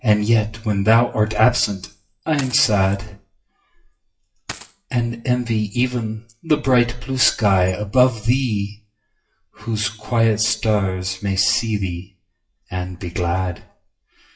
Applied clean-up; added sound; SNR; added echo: classical method WPE with log-MMSE.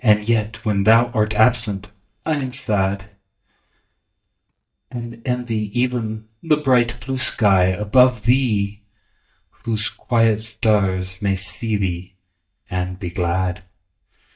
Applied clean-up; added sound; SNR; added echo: neural mask model DeepFilterNet 3.